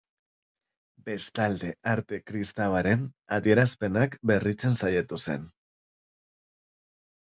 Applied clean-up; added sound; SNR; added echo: none; none; none; none.